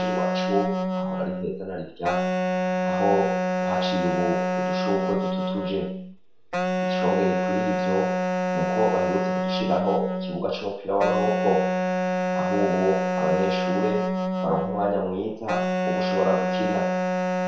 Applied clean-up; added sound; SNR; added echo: none; Wind instrument, woodwind instrument; -3 dB; reverberation time 0.6 s.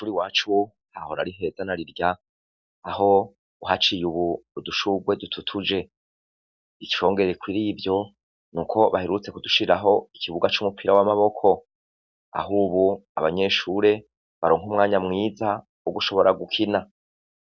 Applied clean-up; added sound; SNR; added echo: none; none; none; none.